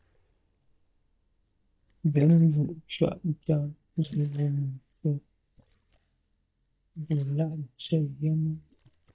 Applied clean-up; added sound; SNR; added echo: neural mask model DeepFilterNet 3.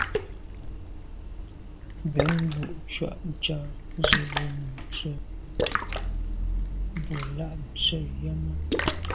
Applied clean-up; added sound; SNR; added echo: none; Splash, splatter; -3 dB; none.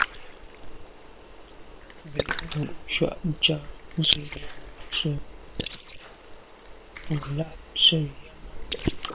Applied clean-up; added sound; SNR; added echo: neural separator model SepFormer WHAM!.